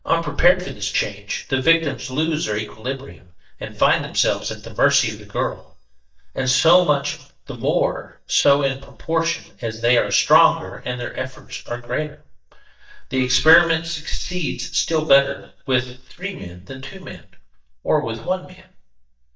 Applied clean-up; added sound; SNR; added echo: neural mask model DeepFilterNet 3.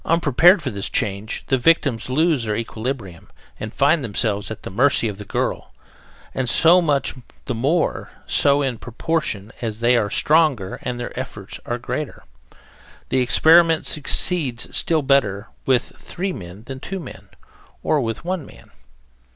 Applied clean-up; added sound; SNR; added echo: none; none; none; none.